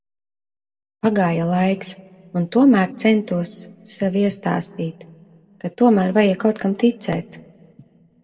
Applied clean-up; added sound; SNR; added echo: none; none; none; reverberation time 0.3 s.